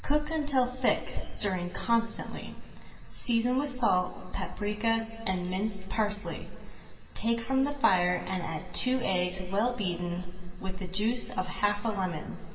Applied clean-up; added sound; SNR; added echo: none; none; none; reverberation time 2.2 s.